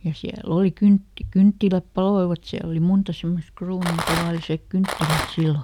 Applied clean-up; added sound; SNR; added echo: none; Rattle; 6 dB; none.